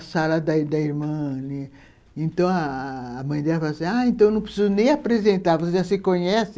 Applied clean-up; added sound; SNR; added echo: none; none; none; none.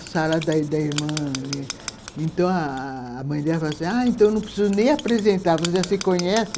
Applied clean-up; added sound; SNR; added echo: none; Writing; 14 dB; none.